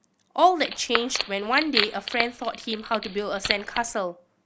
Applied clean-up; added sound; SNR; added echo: none; Wood; 5 dB; none.